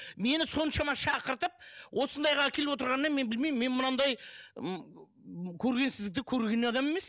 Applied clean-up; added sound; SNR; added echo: none; none; none; none.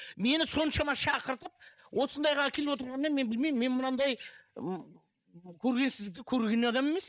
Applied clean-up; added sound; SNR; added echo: neural mask model DeepFilterNet 3.